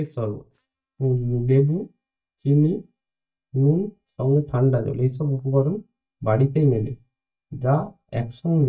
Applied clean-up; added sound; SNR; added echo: neural mask model DeepFilterNet 3.